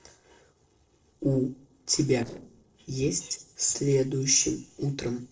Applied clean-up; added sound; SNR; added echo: neural separator model SepFormer DNS4.